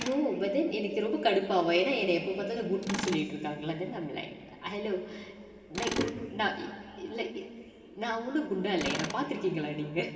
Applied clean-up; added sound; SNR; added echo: none; Tools; 13 dB; reverberation time 2.4 s.